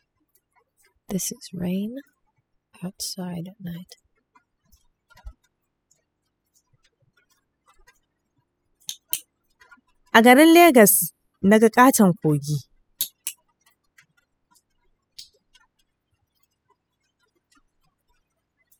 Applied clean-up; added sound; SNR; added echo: classical method spectral subtraction.